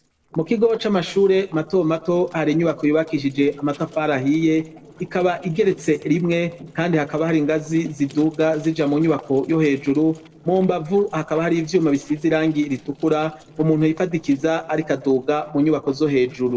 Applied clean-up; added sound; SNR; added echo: neural separator model SepFormer DNS4.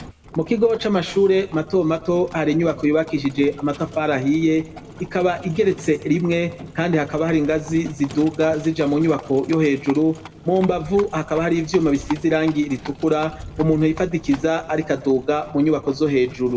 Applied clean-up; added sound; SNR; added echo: none; Livestock, farm animals, working animals; 17 dB; reverberation time 0.9 s.